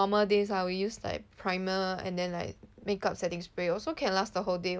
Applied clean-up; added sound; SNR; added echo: none; none; none; none.